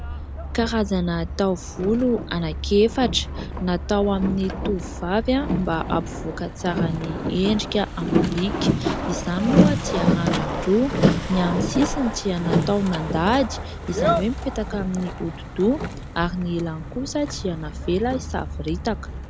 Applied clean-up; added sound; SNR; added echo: none; Boat, Water vehicle; 1 dB; none.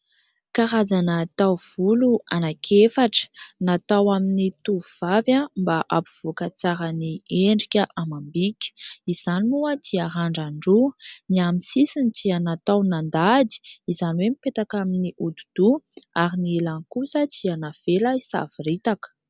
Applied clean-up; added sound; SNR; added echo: none; none; none; none.